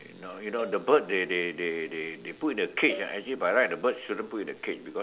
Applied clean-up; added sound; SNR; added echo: none; Cowbell; 17 dB; none.